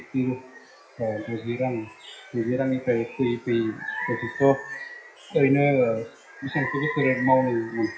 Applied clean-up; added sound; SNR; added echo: classical method WPE with log-MMSE.